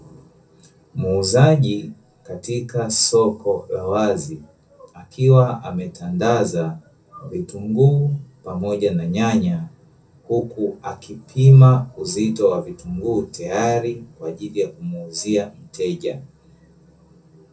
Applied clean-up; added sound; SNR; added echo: none; none; none; reverberation time 0.3 s.